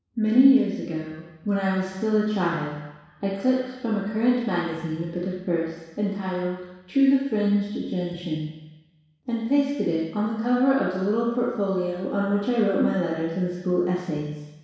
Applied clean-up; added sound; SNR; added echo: none; none; none; reverberation time 1.1 s.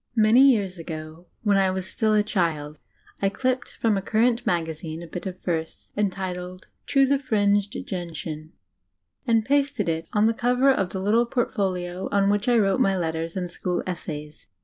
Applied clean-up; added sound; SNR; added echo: none; none; none; none.